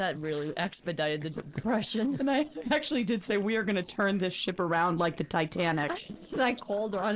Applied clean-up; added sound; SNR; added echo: neural separator model SepFormer DNS4.